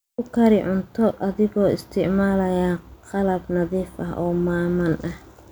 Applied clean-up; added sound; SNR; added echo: none; none; none; none.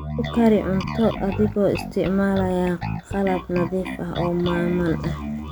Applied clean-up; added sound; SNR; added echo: none; Bass guitar; 7 dB; none.